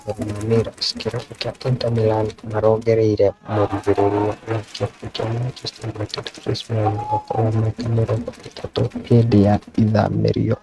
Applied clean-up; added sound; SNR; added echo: neural mask model RNNoise.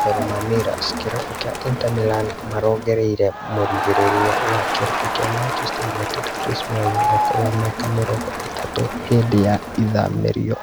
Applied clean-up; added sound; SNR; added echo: none; Crowd; 2 dB; none.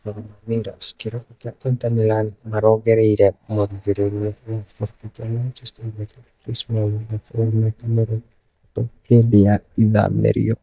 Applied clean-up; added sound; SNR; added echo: neural mask model DeepFilterNet 3.